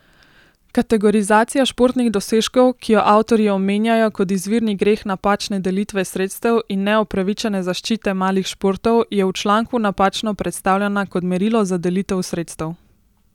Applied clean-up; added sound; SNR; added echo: none; none; none; none.